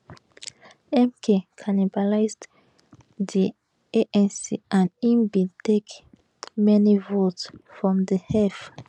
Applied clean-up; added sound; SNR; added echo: none; none; none; none.